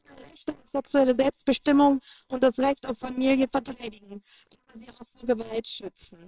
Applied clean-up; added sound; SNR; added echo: neural separator model SepFormer WHAMR!.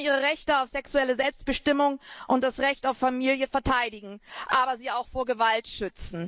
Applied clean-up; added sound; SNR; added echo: none; none; none; none.